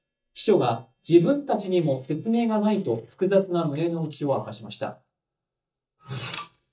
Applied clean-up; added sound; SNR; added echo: neural mask model DeepFilterNet 3.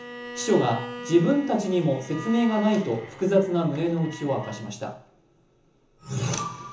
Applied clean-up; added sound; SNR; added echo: none; Bowed string instrument; 15 dB; reverberation time 0.7 s.